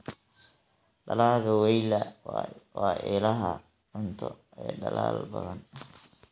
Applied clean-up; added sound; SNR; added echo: none; none; none; none.